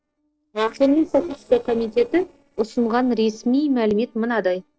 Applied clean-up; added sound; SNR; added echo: neural separator model SepFormer DNS4.